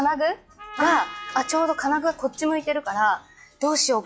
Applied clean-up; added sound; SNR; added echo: classical method log-MMSE.